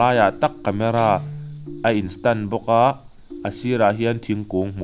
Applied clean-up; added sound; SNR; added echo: none; Guitar + Ringtone; 17 dB; none.